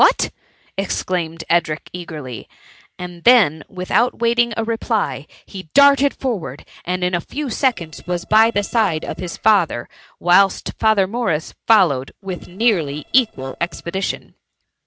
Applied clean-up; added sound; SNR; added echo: neural separator model SepFormer DNS4.